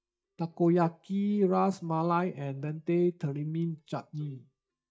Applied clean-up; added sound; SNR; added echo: neural mask model DeepFilterNet 3.